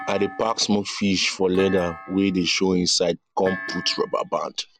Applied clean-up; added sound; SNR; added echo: none; Thump, thud; 15 dB; none.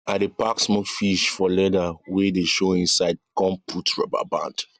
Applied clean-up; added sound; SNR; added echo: none; none; none; none.